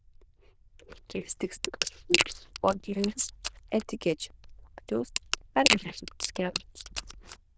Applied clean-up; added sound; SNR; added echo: neural diffusion model UNIVERSE++.